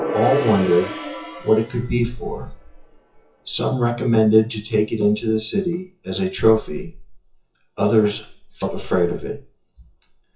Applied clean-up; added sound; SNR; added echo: classical method WPE with log-MMSE.